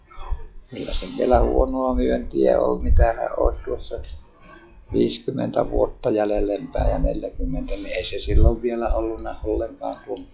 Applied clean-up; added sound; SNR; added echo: classical method log-MMSE.